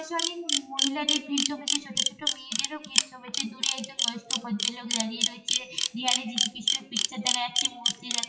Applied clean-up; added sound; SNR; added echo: classical method WPE with log-MMSE.